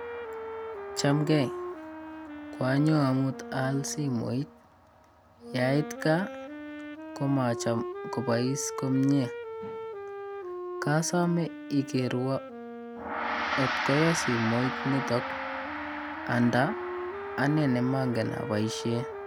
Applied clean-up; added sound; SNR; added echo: none; Gong + Wind instrument, woodwind instrument; 7 dB; none.